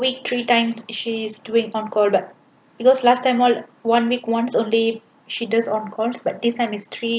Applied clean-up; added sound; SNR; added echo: none; none; none; none.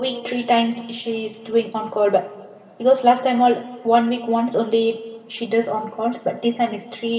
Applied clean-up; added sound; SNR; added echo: none; none; none; reverberation time 1.6 s.